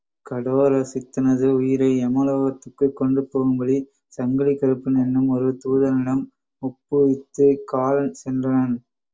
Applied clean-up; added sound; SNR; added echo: none; none; none; none.